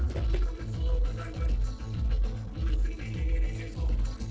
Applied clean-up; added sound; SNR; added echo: neural separator model SepFormer DNS4.